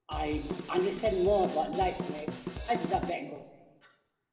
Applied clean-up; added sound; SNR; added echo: none; Drum / Drum kit; 6 dB; reverberation time 1.2 s.